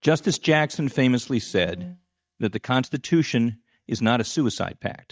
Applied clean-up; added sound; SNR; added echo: neural mask model DeepFilterNet 3.